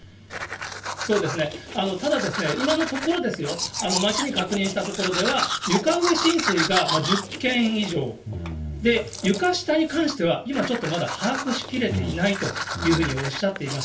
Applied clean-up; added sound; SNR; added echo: none; Domestic sounds, home sounds; 6 dB; reverberation time 0.3 s.